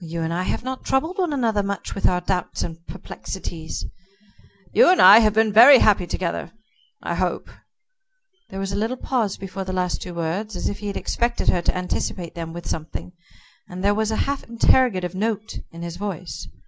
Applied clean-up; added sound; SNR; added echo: none; none; none; none.